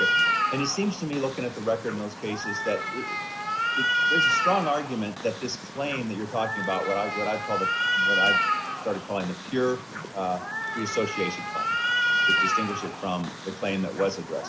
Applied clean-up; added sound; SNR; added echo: none; Cat; -2 dB; none.